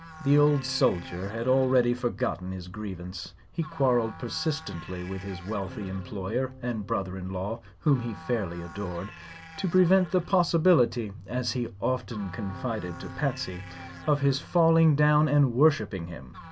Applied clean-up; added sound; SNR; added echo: none; Electric guitar / Strum + Musical instrument; 19 dB; none.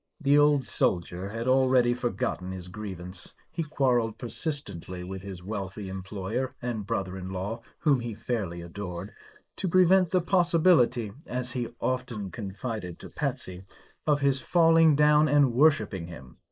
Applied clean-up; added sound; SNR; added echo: neural mask model Resemble Enhance denoiser.